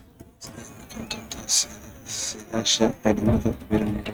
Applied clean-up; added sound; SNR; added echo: neural mask model RNNoise.